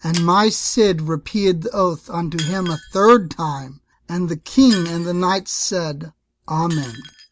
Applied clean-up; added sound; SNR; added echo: none; Shatter; 19 dB; none.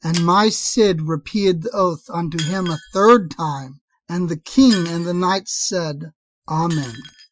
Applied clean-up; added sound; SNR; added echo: classical method Wiener filter.